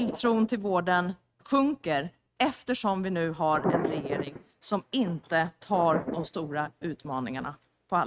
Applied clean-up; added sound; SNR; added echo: neural mask model RNNoise.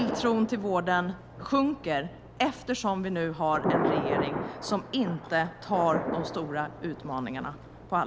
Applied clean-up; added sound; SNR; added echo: none; Thunder; 5 dB; none.